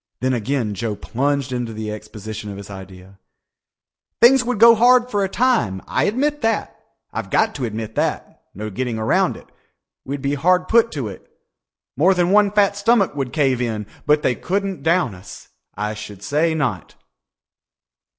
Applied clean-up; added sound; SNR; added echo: none; none; none; none.